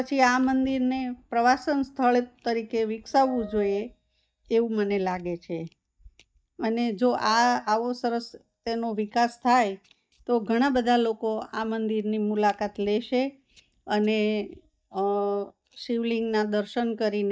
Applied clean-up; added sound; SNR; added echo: neural mask model DeepFilterNet 3.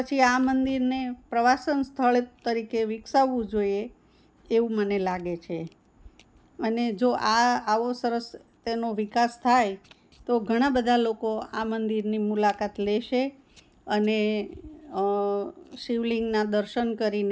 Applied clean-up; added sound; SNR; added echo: none; none; none; none.